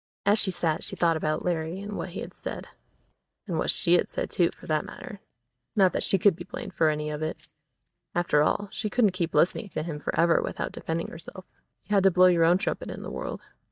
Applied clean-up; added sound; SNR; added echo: neural mask model DeepFilterNet 3.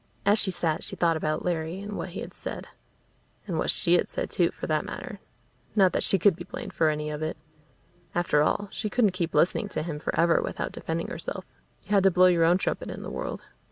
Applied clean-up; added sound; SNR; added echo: none; none; none; none.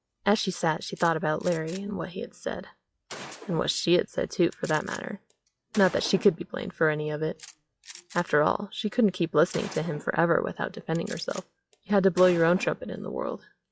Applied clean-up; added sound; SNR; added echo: classical method log-MMSE.